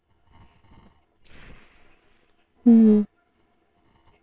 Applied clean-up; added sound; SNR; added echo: neural separator model SepFormer WHAMR!.